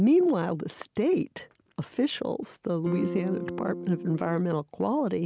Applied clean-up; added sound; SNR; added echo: none; Electric guitar / Strum; 7 dB; none.